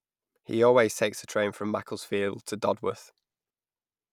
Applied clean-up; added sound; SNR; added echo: none; none; none; none.